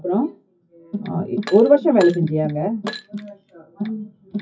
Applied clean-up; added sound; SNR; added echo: classical method WPE with log-MMSE.